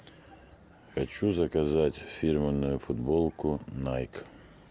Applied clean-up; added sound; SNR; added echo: none; none; none; none.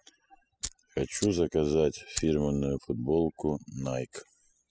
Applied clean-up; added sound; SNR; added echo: classical method spectral subtraction.